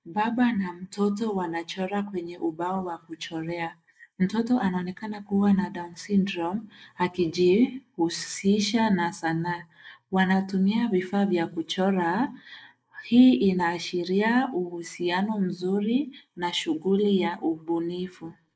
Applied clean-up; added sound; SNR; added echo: neural mask model Resemble Enhance denoiser.